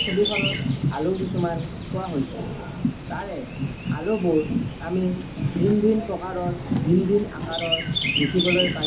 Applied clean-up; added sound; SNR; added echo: none; Chirp, tweet; 7 dB; reverberation time 0.3 s.